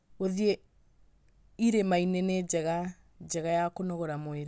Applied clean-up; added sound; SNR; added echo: none; none; none; none.